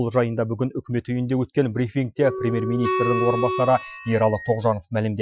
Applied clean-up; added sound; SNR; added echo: classical method Wiener filter.